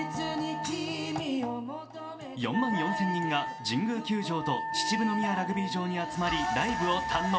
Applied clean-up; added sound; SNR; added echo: none; Wind instrument, woodwind instrument; 5 dB; reverberation time 0.4 s.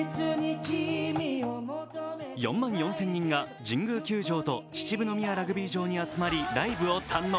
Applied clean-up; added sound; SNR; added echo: none; none; none; none.